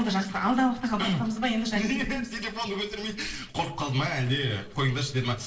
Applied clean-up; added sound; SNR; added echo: neural separator model SepFormer DNS4.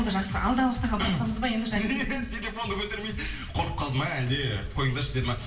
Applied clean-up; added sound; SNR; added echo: none; Wind; 19 dB; reverberation time 0.7 s.